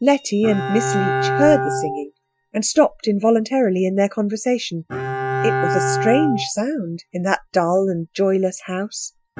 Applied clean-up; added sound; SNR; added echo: classical method Wiener filter.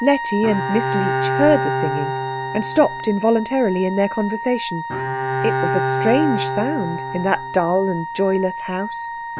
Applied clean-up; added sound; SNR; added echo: none; Wind instrument, woodwind instrument + Bowed string instrument; 3 dB; none.